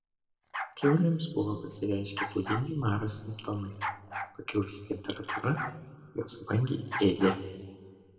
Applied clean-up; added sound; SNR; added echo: none; Bark; 10 dB; reverberation time 1.7 s.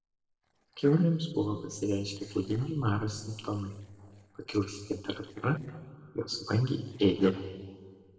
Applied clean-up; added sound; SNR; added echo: neural separator model SepFormer DNS4.